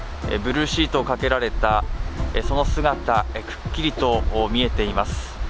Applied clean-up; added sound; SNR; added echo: none; none; none; none.